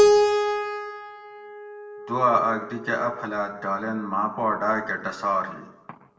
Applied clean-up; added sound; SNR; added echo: none; Keyboard (musical); 0 dB; reverberation time 0.6 s.